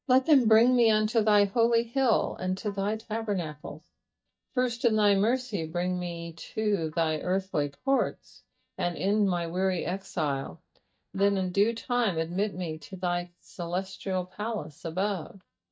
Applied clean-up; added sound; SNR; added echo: neural mask model DeepFilterNet 3.